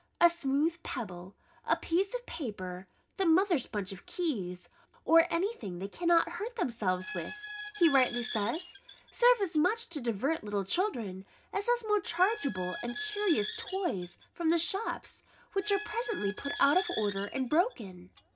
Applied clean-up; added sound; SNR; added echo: none; Squeak; 10 dB; reverberation time 0.3 s.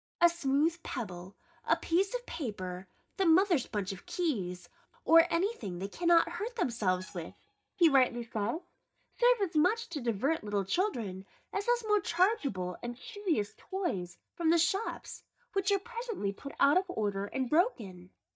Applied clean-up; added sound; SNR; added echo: neural mask model DeepFilterNet 3.